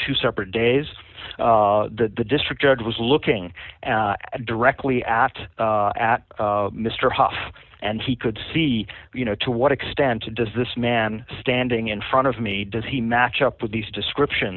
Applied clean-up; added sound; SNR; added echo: none; none; none; none.